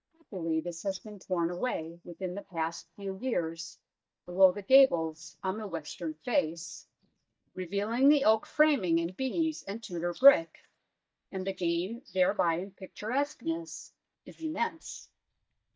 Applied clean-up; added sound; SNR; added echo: neural mask model DeepFilterNet 3.